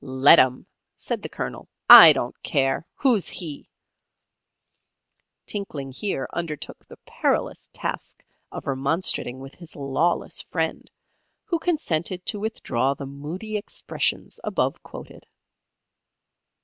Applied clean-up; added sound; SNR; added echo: none; none; none; none.